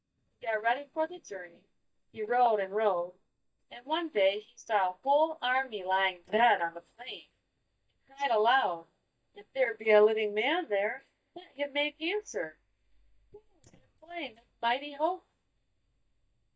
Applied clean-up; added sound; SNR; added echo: neural mask model DeepFilterNet 3.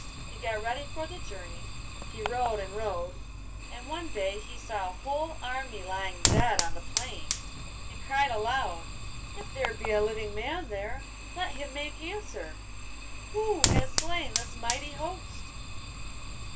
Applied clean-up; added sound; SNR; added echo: none; Fire; -1 dB; reverberation time 0.2 s.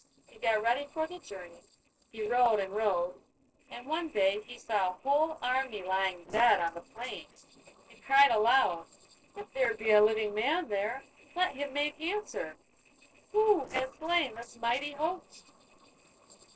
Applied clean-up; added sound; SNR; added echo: neural separator model SepFormer DNS4.